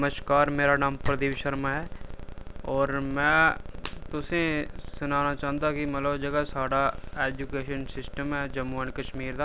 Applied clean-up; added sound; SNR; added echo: none; Chink, clink; 8 dB; none.